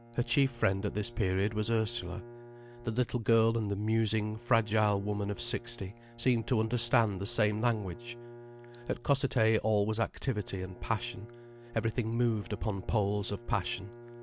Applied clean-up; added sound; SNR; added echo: none; Bowed string instrument; 19 dB; none.